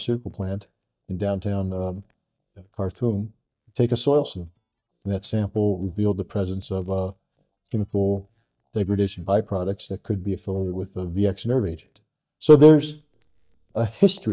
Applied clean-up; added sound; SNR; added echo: neural mask model DeepFilterNet 3.